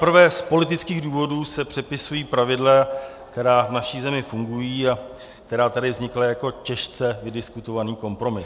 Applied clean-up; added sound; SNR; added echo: none; none; none; none.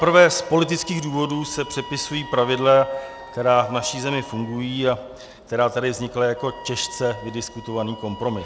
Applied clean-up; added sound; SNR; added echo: none; Wind instrument, woodwind instrument; 18 dB; none.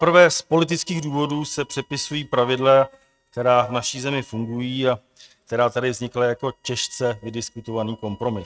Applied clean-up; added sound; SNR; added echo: neural mask model RNNoise.